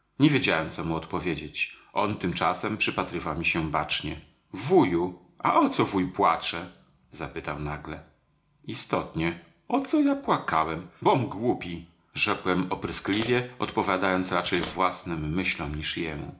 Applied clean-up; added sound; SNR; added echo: none; Scissors; 10 dB; reverberation time 0.4 s.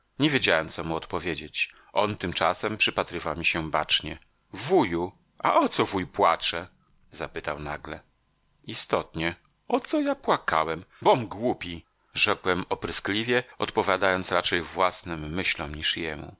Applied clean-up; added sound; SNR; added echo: none; none; none; none.